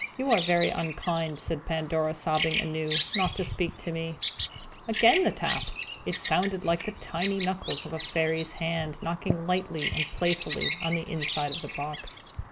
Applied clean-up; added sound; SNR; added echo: none; Bird vocalization, bird call, bird song; 6 dB; none.